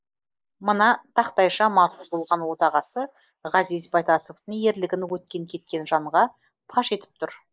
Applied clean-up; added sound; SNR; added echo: neural mask model Resemble Enhance denoiser.